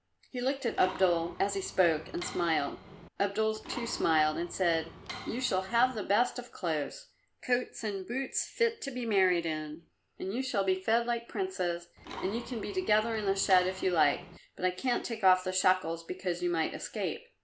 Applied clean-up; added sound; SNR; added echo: none; Mechanisms; 14 dB; none.